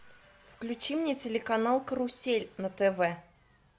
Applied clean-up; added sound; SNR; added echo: none; none; none; none.